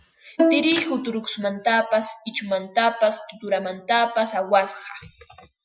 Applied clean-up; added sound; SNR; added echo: classical method Wiener filter.